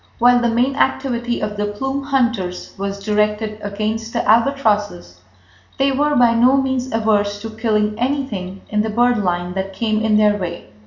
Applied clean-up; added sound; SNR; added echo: none; none; none; reverberation time 0.9 s.